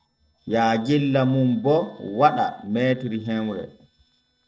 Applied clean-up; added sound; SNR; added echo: neural separator model SepFormer DNS4.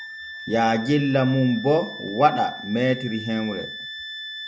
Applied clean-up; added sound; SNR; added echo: none; Wind instrument, woodwind instrument; 13 dB; none.